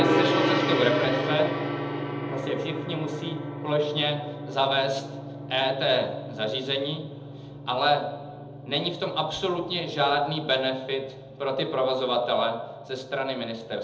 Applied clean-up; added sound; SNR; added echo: none; Gong; 4 dB; reverberation time 0.8 s.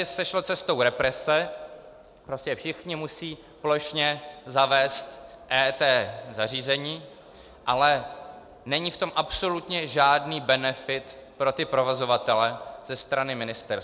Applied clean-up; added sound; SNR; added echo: none; none; none; none.